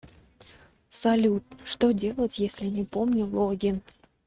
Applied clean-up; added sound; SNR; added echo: neural mask model RNNoise.